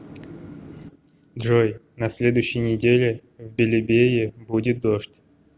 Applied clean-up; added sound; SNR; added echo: none; none; none; none.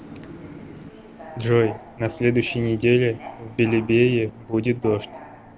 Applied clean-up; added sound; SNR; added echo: none; Subway, metro, underground; 18 dB; none.